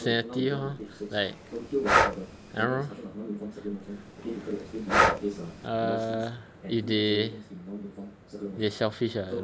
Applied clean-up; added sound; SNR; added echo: none; Breathing; -2 dB; none.